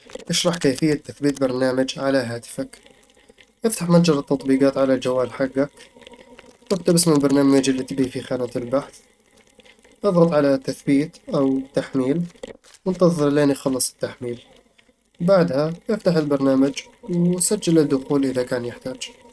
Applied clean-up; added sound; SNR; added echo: neural mask model RNNoise.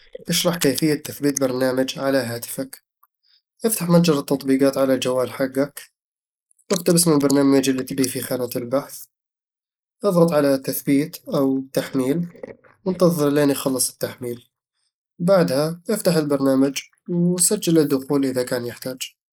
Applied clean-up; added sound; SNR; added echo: neural mask model Resemble Enhance denoiser.